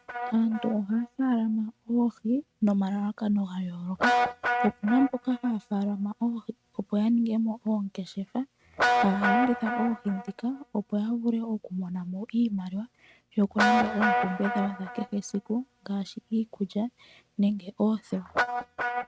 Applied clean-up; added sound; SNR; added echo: neural mask model RNNoise.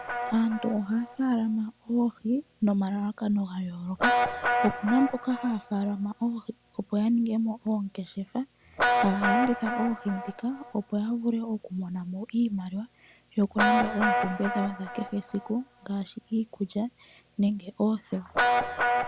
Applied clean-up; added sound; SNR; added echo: none; Guitar; 3 dB; none.